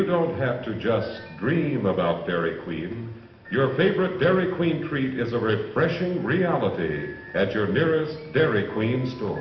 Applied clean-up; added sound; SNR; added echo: none; none; none; reverberation time 0.8 s.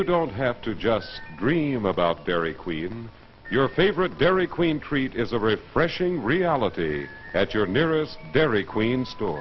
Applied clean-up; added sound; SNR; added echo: none; none; none; none.